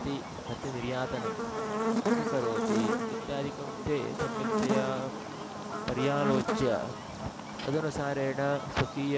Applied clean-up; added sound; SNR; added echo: none; Buzz; 0 dB; none.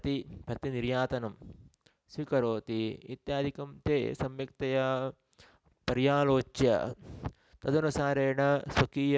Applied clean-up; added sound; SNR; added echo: none; none; none; none.